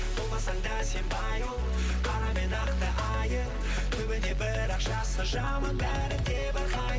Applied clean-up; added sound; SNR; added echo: none; none; none; none.